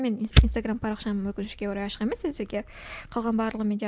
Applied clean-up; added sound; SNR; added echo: none; Fire; -1 dB; none.